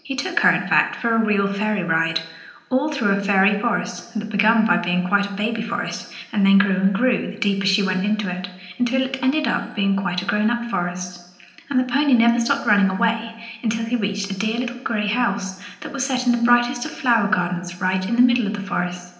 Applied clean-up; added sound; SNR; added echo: none; none; none; reverberation time 0.9 s.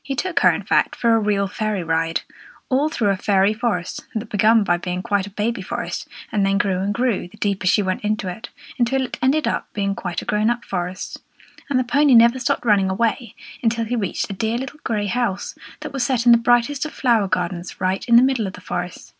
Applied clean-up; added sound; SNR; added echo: none; none; none; none.